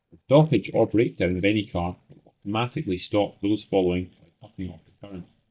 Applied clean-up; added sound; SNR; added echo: neural mask model DeepFilterNet 3.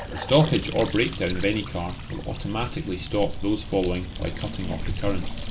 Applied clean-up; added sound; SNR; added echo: none; Cricket + Trickle, dribble / Bathtub (filling or washing) / Sink (filling or washing) / Gurgling / Splash, splatter; 5 dB; none.